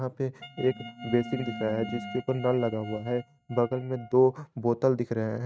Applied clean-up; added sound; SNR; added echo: neural mask model RNNoise.